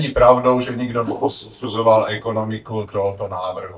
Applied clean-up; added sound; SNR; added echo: neural mask model DeepFilterNet 3.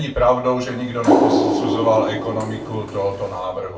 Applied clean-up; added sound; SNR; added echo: none; Water; -1 dB; reverberation time 0.2 s.